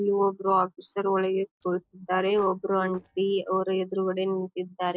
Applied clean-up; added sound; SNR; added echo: neural separator model SepFormer DNS4.